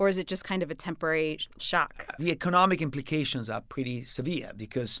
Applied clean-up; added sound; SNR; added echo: none; none; none; none.